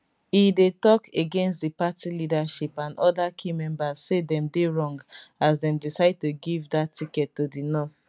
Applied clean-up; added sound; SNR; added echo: none; none; none; none.